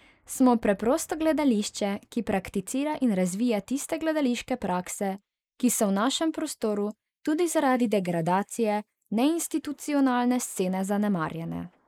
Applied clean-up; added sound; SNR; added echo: neural mask model Resemble Enhance denoiser.